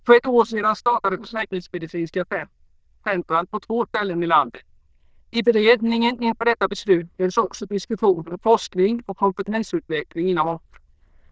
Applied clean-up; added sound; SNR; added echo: neural diffusion model UNIVERSE++.